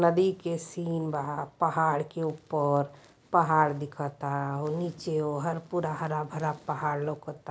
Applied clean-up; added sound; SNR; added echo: none; none; none; none.